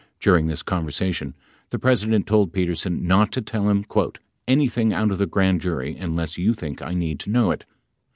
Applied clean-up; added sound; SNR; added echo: none; none; none; none.